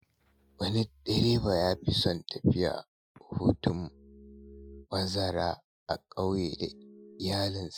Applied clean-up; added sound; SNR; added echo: classical method Wiener filter.